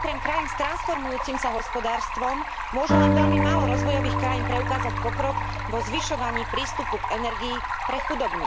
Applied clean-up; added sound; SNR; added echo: none; Stream + Acoustic guitar; -4 dB; none.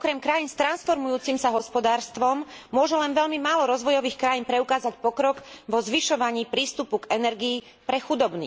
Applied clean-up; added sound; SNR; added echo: none; none; none; none.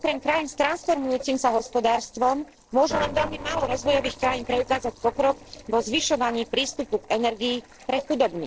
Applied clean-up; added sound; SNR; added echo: neural separator model SepFormer DNS4.